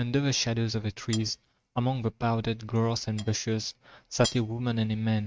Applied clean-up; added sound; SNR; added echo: neural mask model RNNoise.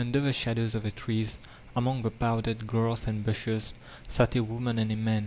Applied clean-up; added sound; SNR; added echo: none; none; none; none.